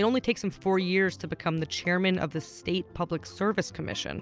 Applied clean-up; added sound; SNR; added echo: none; none; none; none.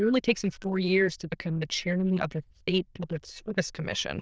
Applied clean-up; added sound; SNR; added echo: neural diffusion model UNIVERSE++.